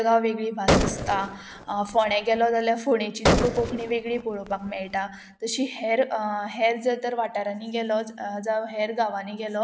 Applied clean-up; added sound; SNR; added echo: none; Gunshot, gunfire; 2 dB; none.